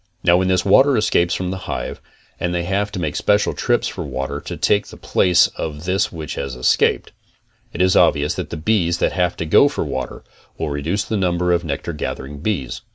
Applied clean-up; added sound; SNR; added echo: none; none; none; none.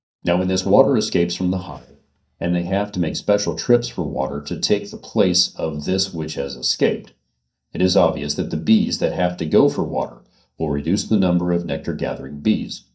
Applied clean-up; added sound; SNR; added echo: neural mask model DeepFilterNet 3.